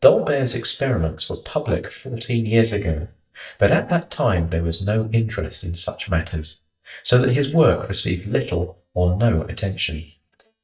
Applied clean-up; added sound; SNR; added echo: neural mask model DeepFilterNet 3.